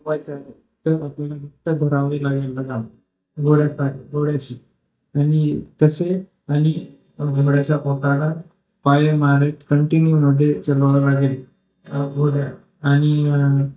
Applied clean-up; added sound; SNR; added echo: neural mask model DeepFilterNet 3.